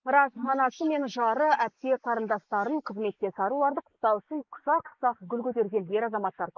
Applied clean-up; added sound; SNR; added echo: neural mask model Resemble Enhance denoiser.